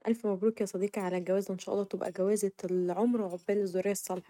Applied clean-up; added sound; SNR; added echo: neural mask model RNNoise.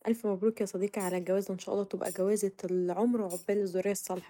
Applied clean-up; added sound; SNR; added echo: neural mask model Resemble Enhance denoiser.